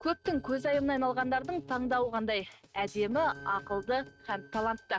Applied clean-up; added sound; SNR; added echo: neural mask model RNNoise.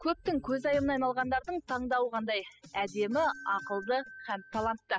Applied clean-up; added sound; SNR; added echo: classical method spectral subtraction.